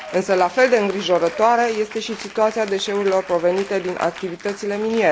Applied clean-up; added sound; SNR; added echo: none; Applause / Cheering; 17 dB; none.